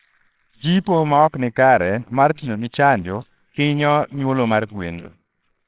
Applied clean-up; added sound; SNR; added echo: neural separator model SepFormer WHAMR!.